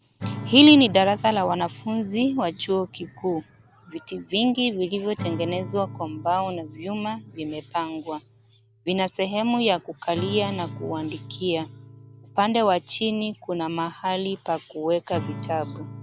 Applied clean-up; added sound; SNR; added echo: none; Acoustic guitar / Strum; 14 dB; none.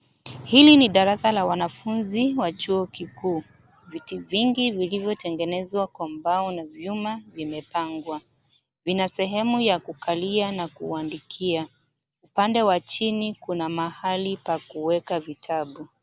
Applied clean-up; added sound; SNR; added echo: none; none; none; none.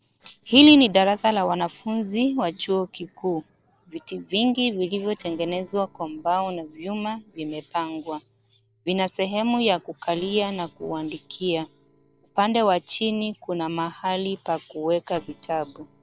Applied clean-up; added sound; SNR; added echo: neural separator model SepFormer DNS4.